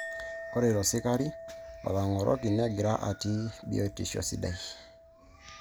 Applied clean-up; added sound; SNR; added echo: none; Chink, clink; 15 dB; none.